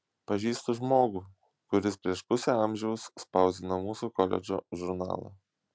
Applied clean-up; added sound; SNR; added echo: none; none; none; none.